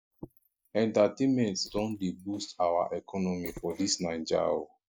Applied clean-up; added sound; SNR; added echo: neural mask model Resemble Enhance denoiser.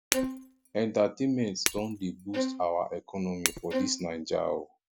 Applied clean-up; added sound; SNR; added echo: none; Shatter + Bowed string instrument; 4 dB; none.